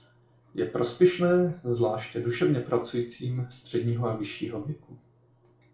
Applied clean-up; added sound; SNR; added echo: none; none; none; reverberation time 0.4 s.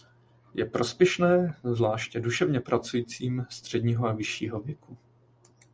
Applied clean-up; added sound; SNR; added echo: none; none; none; none.